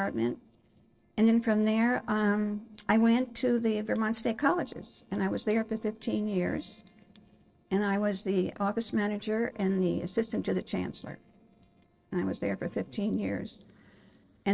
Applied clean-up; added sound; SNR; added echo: neural separator model SepFormer DNS4.